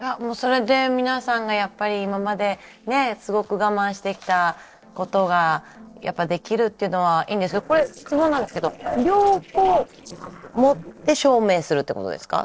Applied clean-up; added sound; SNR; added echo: neural separator model SepFormer DNS4.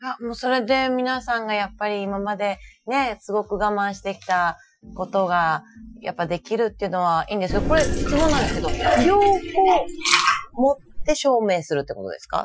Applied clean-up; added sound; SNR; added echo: classical method Wiener filter.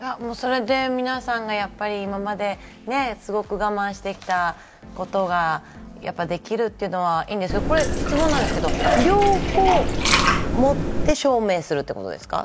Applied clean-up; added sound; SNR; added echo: none; Liquid; -3 dB; none.